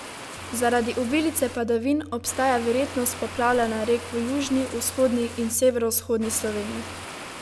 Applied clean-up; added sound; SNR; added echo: none; Water; 14 dB; none.